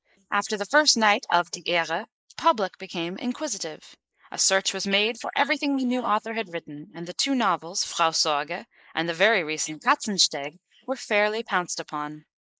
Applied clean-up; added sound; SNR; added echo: neural mask model Resemble Enhance denoiser.